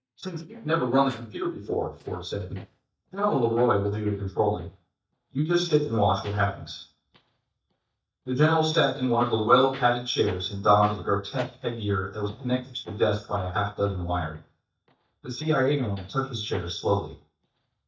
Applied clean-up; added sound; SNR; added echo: neural mask model DeepFilterNet 3.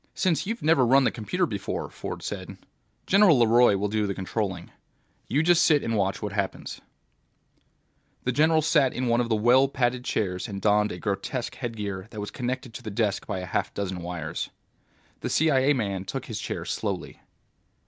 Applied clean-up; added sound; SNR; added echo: none; none; none; none.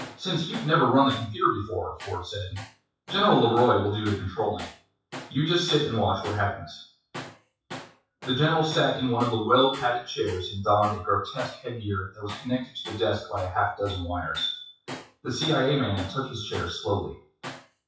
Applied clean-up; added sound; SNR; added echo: classical method WPE with log-MMSE.